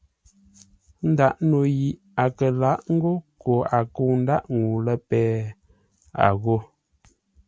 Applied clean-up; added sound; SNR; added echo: none; none; none; none.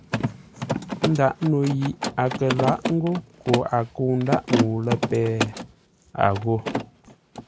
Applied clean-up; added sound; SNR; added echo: none; Mechanisms; 4 dB; none.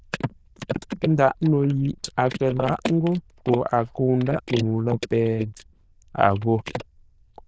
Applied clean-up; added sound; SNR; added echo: neural diffusion model UNIVERSE++.